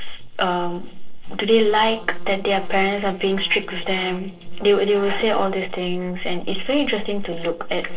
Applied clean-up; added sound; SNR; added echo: neural separator model SepFormer DNS4.